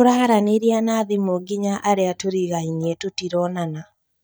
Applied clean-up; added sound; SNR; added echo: neural mask model DeepFilterNet 3.